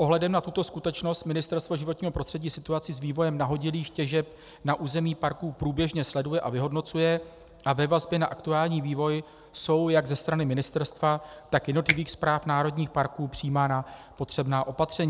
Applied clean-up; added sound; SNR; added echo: none; Finger snapping; 8 dB; none.